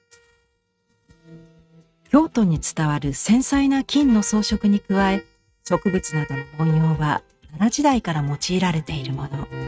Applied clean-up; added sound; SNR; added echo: neural mask model RNNoise.